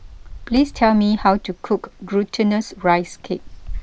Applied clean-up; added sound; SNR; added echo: none; Bird; 14 dB; none.